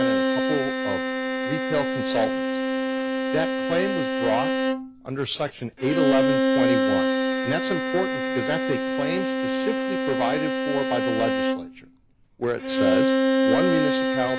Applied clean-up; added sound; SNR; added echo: none; Bowed string instrument; -4 dB; none.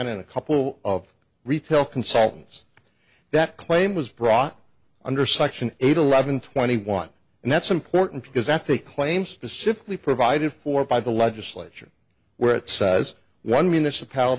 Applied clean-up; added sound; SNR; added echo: none; none; none; none.